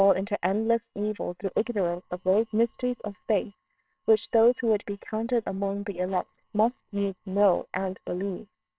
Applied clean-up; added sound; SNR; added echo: neural separator model SepFormer WHAMR!.